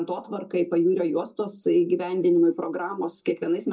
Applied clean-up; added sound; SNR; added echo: none; none; none; reverberation time 0.2 s.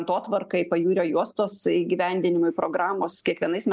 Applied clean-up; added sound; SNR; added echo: none; none; none; none.